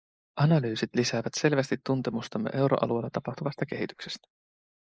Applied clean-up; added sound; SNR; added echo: neural mask model Resemble Enhance denoiser.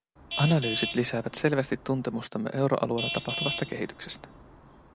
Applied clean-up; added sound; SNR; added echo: none; Traffic noise, roadway noise / Vehicle horn, car horn, honking; 8 dB; none.